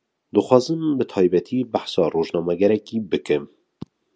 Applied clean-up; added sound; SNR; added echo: none; none; none; none.